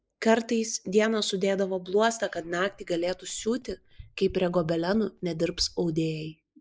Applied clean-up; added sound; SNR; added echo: neural mask model Resemble Enhance denoiser.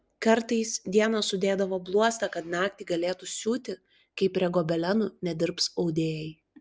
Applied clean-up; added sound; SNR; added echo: none; none; none; none.